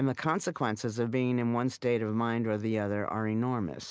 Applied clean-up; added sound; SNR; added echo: none; none; none; none.